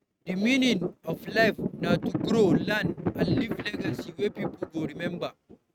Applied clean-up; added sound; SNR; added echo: neural mask model RNNoise.